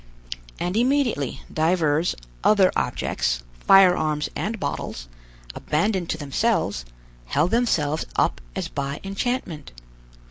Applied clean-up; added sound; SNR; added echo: none; none; none; none.